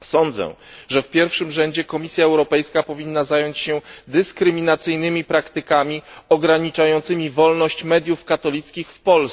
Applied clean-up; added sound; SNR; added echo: none; none; none; none.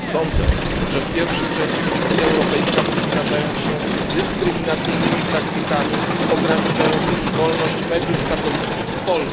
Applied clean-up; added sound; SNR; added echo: none; Crowd; -4 dB; none.